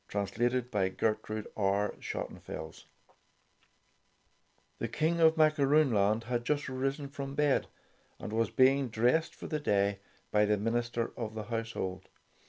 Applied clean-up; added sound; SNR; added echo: none; none; none; none.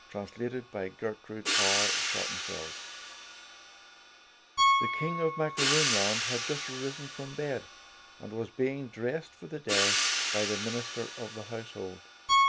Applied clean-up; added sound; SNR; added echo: none; Piano + Hi-hat; -4 dB; none.